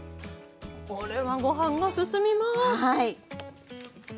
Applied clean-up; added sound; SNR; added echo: none; none; none; none.